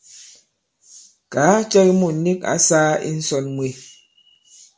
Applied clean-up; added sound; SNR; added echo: none; none; none; none.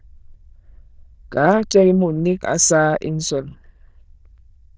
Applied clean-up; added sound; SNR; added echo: neural diffusion model UNIVERSE++.